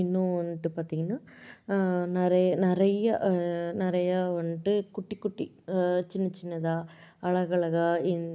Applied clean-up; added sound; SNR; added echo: none; none; none; none.